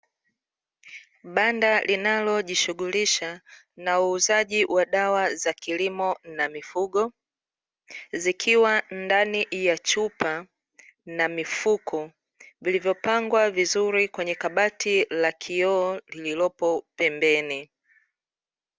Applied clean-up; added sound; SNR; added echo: none; none; none; none.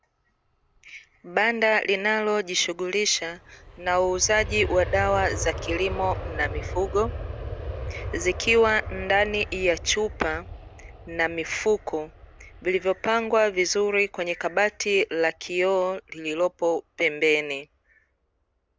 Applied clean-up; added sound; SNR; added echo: none; Aircraft; 12 dB; none.